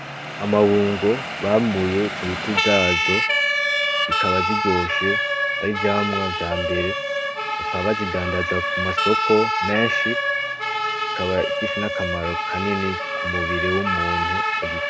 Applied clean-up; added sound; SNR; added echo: none; Siren; -1 dB; none.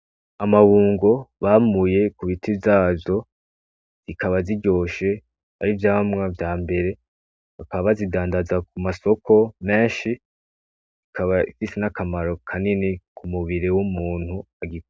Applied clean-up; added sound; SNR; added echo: none; none; none; none.